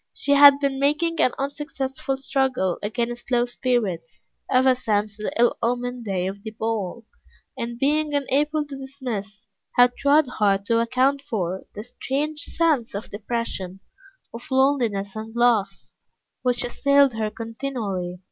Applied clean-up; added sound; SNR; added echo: none; none; none; none.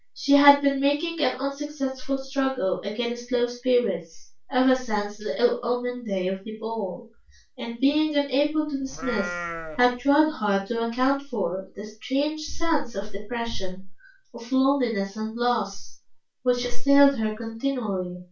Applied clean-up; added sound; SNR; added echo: none; Livestock, farm animals, working animals; 10 dB; reverberation time 0.2 s.